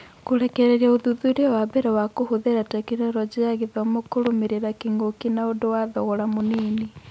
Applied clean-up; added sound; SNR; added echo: none; none; none; none.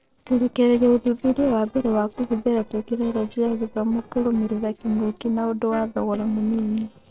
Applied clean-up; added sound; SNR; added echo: neural separator model SepFormer DNS4.